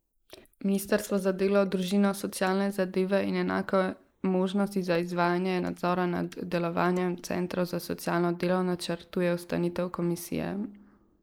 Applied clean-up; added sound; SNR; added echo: neural mask model Resemble Enhance denoiser.